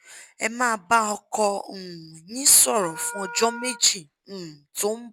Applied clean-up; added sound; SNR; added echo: none; Wind instrument, woodwind instrument; 16 dB; none.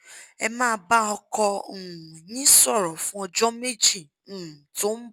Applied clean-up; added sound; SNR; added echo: none; none; none; none.